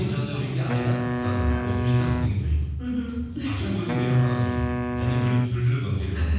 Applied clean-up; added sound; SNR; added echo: none; Wind instrument, woodwind instrument; 6 dB; reverberation time 1.3 s.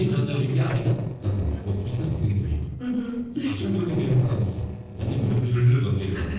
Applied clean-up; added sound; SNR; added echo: neural separator model SepFormer DNS4.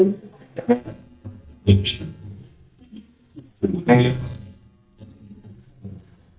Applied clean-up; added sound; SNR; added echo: neural mask model DeepFilterNet 3.